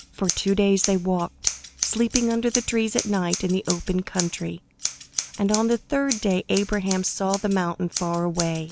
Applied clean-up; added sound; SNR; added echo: none; Scissors; 8 dB; none.